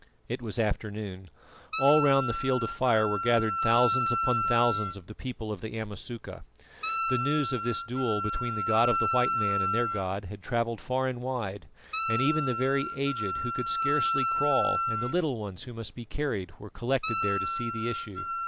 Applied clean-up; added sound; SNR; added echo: none; Wind instrument, woodwind instrument; 2 dB; none.